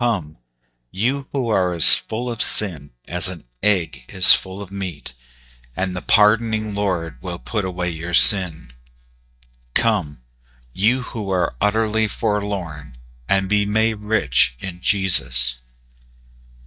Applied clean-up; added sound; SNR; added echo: neural mask model DeepFilterNet 3.